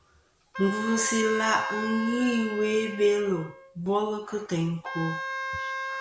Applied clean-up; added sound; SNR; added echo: none; Wind instrument, woodwind instrument; 8 dB; none.